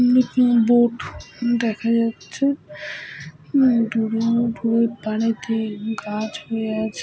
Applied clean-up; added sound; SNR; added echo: none; none; none; none.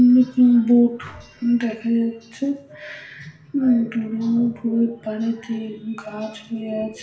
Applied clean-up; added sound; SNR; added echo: none; none; none; reverberation time 0.7 s.